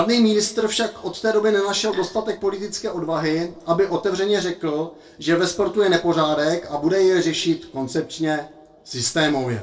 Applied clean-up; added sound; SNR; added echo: neural separator model SepFormer DNS4.